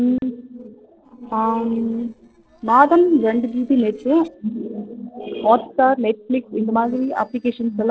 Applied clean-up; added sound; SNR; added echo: neural separator model SepFormer DNS4.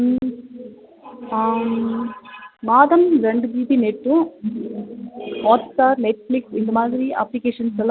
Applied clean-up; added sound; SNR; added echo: none; none; none; none.